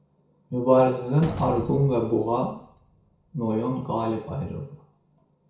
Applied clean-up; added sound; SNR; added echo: none; Slam; 16 dB; reverberation time 0.6 s.